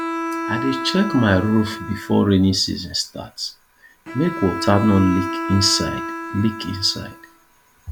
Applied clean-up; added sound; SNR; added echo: none; Bowed string instrument; 8 dB; none.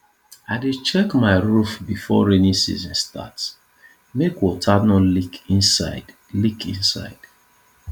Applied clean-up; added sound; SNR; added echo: none; none; none; none.